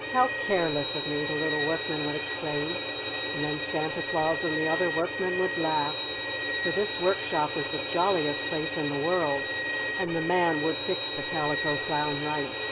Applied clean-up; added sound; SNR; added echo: none; Bowed string instrument; 1 dB; none.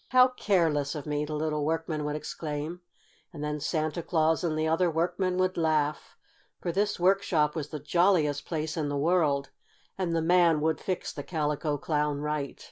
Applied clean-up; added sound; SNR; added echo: none; none; none; none.